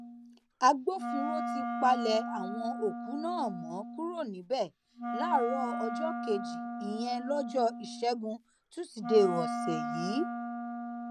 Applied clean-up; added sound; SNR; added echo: none; Wind instrument, woodwind instrument; 4 dB; none.